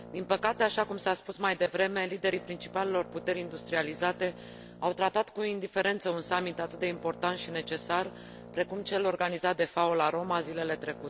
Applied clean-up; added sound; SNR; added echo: none; Brass instrument; 17 dB; none.